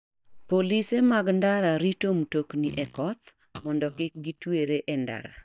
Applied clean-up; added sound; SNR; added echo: neural mask model DeepFilterNet 3.